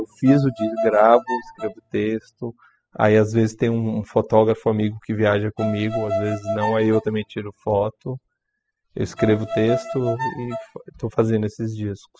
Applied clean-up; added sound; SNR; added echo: classical method spectral subtraction.